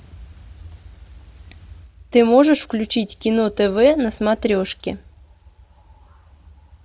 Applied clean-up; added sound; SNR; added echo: none; none; none; none.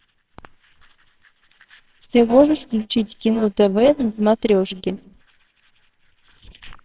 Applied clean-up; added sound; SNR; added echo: neural separator model SepFormer WHAMR!.